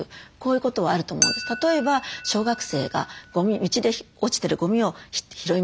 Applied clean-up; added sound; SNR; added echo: none; Chink, clink; 10 dB; none.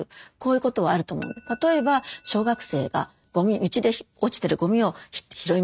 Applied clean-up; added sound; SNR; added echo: neural mask model RNNoise.